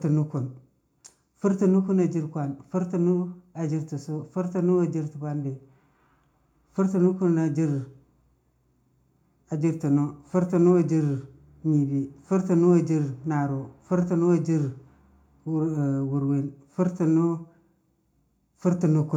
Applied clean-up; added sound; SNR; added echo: none; none; none; reverberation time 0.3 s.